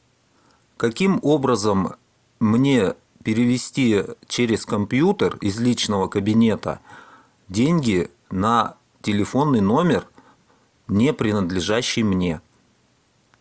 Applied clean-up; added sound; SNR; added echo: none; none; none; none.